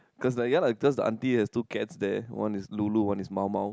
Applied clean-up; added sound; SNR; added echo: none; none; none; none.